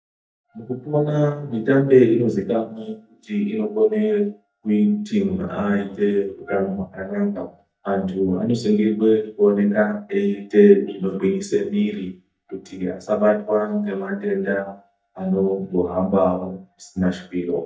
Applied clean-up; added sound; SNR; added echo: neural mask model DeepFilterNet 3.